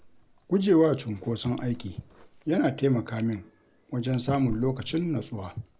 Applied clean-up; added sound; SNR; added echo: none; Drawer open or close; 19 dB; none.